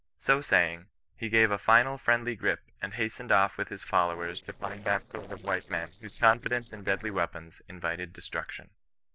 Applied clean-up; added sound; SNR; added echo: neural separator model SepFormer DNS4.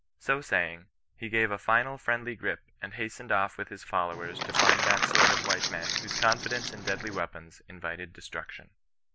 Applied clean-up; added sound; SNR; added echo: none; Crumpling, crinkling; -4 dB; none.